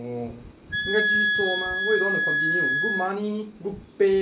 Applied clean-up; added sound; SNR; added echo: none; Wind instrument, woodwind instrument; -2 dB; none.